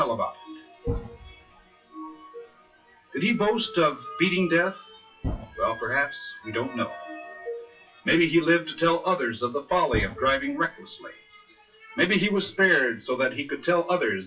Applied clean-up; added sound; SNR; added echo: classical method WPE with log-MMSE.